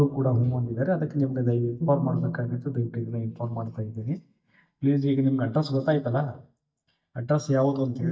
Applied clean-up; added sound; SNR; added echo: neural mask model DeepFilterNet 3.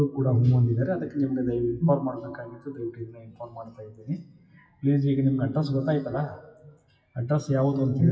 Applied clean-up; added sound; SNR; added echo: classical method WPE with log-MMSE.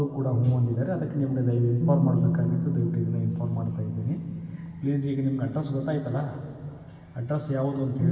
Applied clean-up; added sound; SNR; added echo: none; Bass guitar; 5 dB; reverberation time 2.5 s.